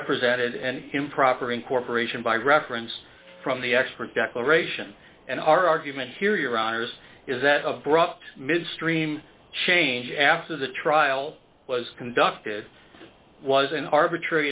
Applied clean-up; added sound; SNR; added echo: none; none; none; none.